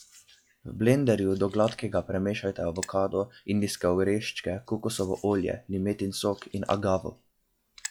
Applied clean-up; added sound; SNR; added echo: classical method log-MMSE.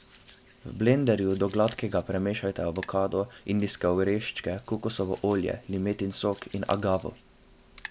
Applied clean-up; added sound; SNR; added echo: none; Hands; 19 dB; none.